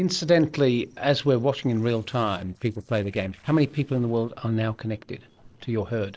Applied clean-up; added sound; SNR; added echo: neural separator model SepFormer DNS4.